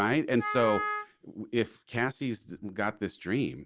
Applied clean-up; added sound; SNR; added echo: none; Wind instrument, woodwind instrument; 5 dB; none.